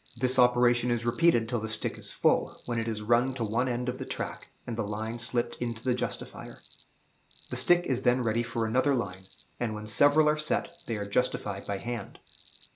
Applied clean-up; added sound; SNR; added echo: none; Cricket; 5 dB; none.